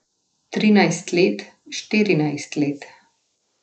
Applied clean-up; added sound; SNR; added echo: neural mask model Resemble Enhance denoiser.